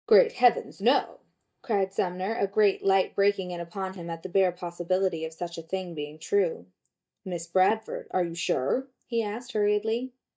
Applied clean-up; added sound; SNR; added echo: neural mask model DeepFilterNet 3.